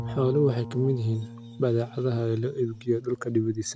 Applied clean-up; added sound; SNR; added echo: none; Bowed string instrument; 14 dB; none.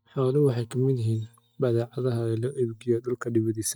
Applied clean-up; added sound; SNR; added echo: neural mask model DeepFilterNet 3.